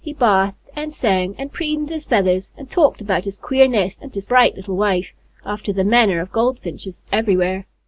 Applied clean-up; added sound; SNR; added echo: none; none; none; none.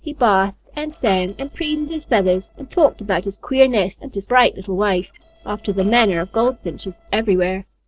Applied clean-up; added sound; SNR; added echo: neural separator model SepFormer DNS4.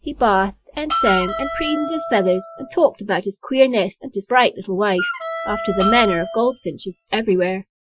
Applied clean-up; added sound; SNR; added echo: classical method Wiener filter.